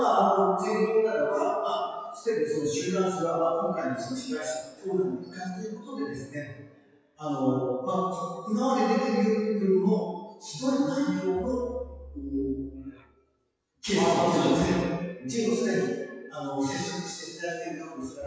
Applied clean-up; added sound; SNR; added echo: classical method WPE with log-MMSE.